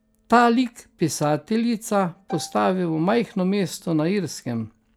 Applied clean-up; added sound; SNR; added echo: none; Bowed string instrument; 19 dB; none.